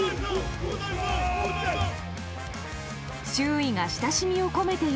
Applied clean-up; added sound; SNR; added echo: none; none; none; none.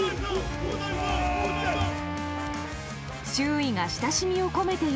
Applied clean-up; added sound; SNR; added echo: none; Wind instrument, woodwind instrument; 8 dB; none.